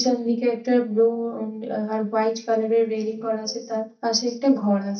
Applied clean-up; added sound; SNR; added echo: neural mask model DeepFilterNet 3.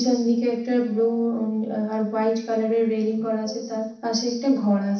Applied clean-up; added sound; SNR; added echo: neural separator model SepFormer DNS4.